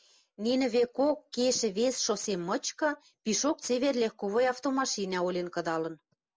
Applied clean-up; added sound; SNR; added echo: none; none; none; none.